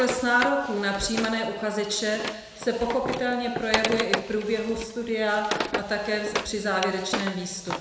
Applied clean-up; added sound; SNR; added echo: none; Wood; 6 dB; reverberation time 1.0 s.